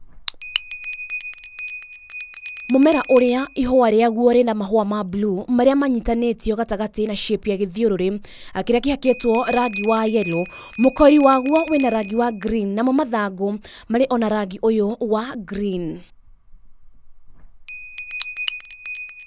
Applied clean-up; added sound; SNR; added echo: none; Bell; 16 dB; none.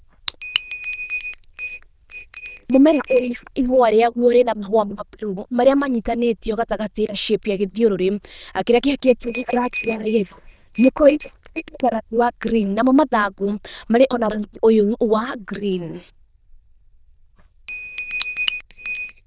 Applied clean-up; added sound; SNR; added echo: neural diffusion model UNIVERSE++.